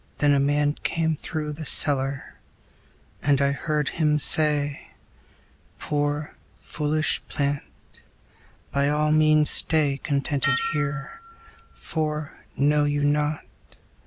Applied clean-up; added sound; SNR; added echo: none; Dishes, pots, and pans; 9 dB; none.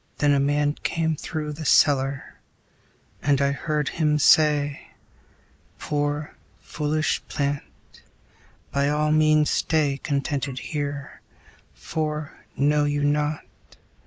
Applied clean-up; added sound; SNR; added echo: neural mask model Resemble Enhance denoiser.